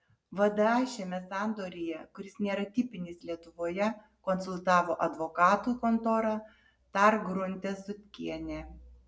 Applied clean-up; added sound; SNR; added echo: none; none; none; none.